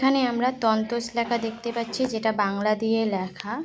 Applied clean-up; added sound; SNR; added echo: none; none; none; none.